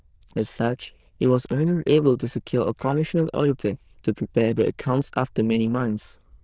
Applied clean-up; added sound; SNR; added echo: neural diffusion model UNIVERSE++.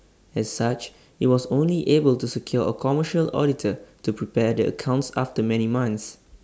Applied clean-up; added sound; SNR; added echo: none; none; none; none.